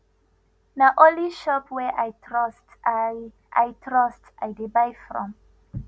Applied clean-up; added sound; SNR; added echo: none; none; none; none.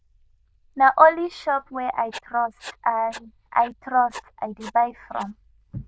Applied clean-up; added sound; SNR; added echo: neural diffusion model UNIVERSE++.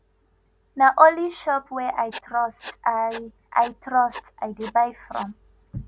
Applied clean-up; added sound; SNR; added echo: none; Writing; 19 dB; none.